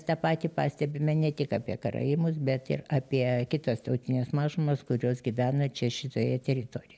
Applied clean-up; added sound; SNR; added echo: none; none; none; none.